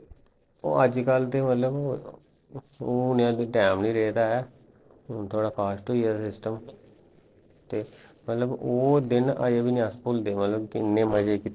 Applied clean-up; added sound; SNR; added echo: neural separator model SepFormer DNS4.